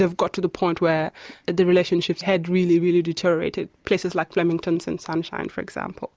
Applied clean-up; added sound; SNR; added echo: none; none; none; none.